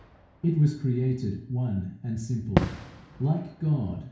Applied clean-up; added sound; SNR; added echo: none; Fireworks; 7 dB; reverberation time 0.6 s.